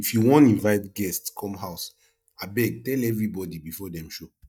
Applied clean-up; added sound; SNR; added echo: neural mask model DeepFilterNet 3.